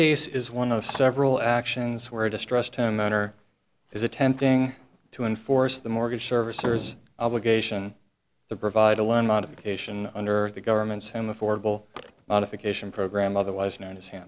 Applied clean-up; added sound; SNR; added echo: none; Telephone; 17 dB; none.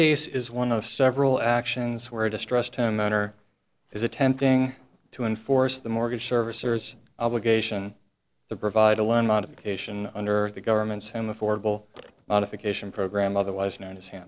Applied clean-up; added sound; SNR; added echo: neural separator model SepFormer DNS4.